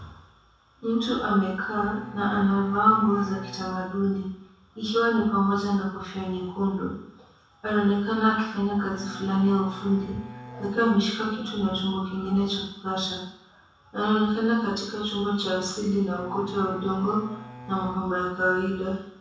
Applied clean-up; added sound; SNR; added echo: none; Bowed string instrument; 18 dB; reverberation time 0.7 s.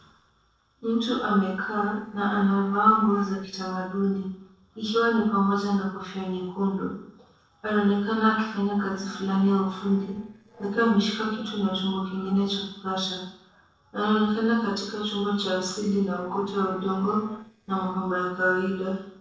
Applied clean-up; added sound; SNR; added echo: neural separator model SepFormer DNS4.